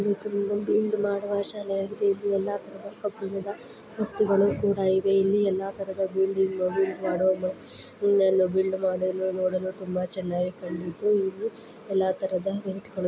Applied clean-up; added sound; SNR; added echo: none; none; none; none.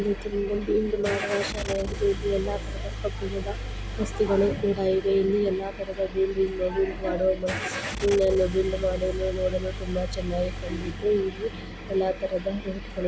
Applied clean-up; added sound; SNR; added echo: none; Engine starting / Car; 7 dB; none.